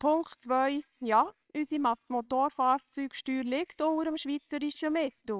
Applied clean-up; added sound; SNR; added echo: neural separator model SepFormer WHAMR!.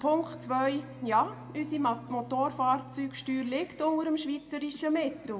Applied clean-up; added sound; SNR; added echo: none; Bowed string instrument; 18 dB; reverberation time 0.9 s.